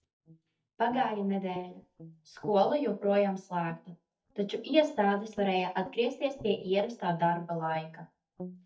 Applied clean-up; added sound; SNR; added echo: neural mask model DeepFilterNet 3.